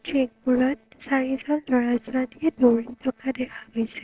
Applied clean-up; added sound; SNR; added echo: neural separator model SepFormer DNS4.